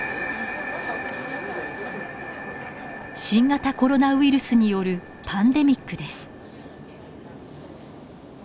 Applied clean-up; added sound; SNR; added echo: none; none; none; none.